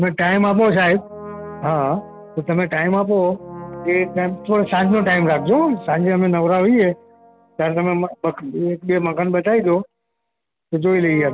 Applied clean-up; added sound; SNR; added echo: none; Brass instrument; 18 dB; none.